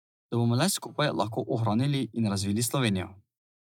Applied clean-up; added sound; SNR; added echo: neural mask model DeepFilterNet 3.